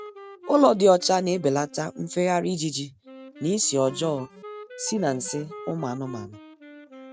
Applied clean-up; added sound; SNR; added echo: neural mask model RNNoise.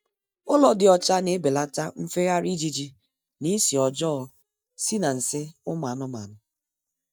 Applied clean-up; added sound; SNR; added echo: neural mask model DeepFilterNet 3.